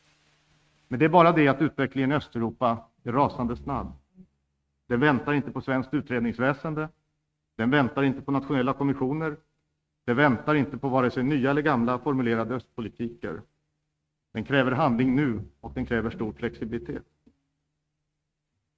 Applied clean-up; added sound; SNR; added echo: neural mask model RNNoise.